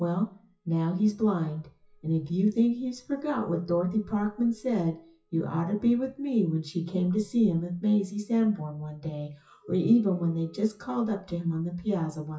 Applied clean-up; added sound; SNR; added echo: classical method WPE with log-MMSE.